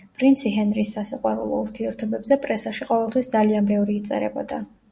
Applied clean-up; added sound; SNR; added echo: none; none; none; none.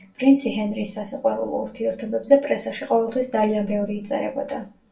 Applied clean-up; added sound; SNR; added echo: none; none; none; reverberation time 0.2 s.